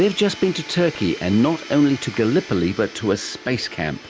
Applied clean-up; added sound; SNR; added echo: none; Domestic sounds, home sounds; 16 dB; none.